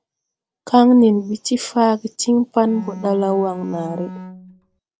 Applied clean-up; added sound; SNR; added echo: none; Bowed string instrument; 15 dB; none.